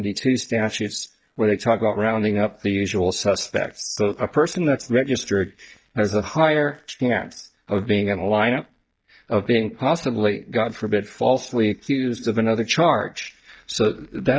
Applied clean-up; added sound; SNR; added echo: neural mask model DeepFilterNet 3.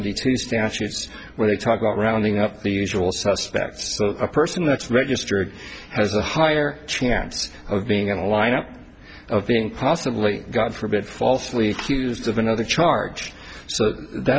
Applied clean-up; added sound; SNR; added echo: none; none; none; none.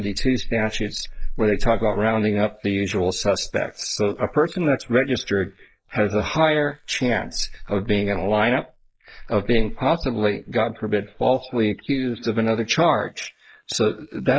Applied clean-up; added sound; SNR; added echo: neural mask model Resemble Enhance denoiser.